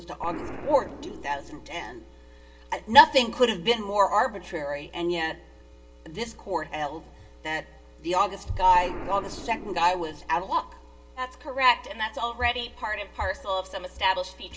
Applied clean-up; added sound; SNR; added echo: none; Explosion; 18 dB; reverberation time 0.2 s.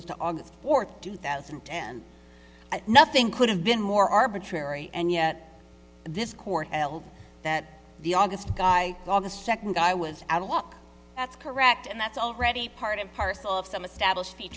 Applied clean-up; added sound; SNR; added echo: none; none; none; none.